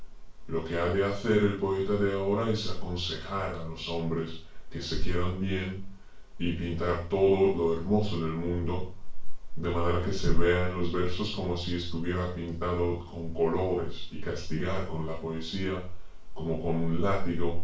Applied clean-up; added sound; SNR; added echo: none; none; none; reverberation time 0.4 s.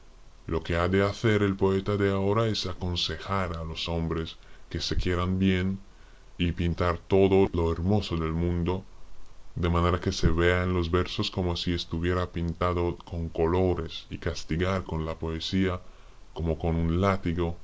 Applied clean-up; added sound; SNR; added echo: none; none; none; none.